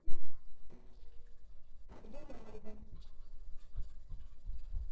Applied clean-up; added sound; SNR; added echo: neural separator model SepFormer DNS4.